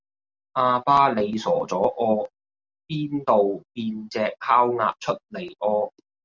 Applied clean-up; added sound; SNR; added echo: none; none; none; none.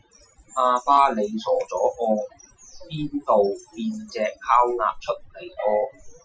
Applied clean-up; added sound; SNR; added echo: classical method Wiener filter.